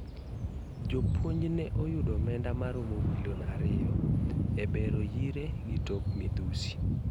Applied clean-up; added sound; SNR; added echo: none; Subway, metro, underground / Train; 11 dB; none.